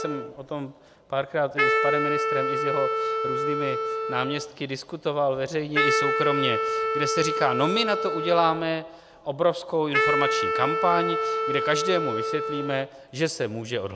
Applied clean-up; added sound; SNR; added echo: none; Wind instrument, woodwind instrument; 0 dB; none.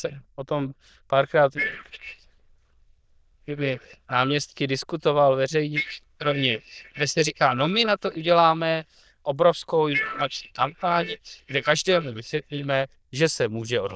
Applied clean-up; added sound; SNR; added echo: neural diffusion model UNIVERSE++.